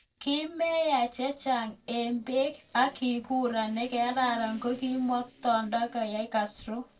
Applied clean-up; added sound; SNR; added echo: neural separator model SepFormer DNS4.